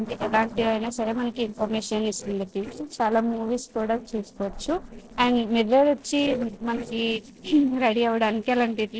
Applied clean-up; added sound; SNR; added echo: neural separator model SepFormer DNS4.